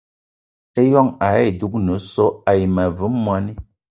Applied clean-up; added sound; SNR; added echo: neural mask model DeepFilterNet 3.